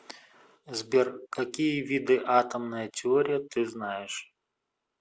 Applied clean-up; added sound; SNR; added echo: none; none; none; none.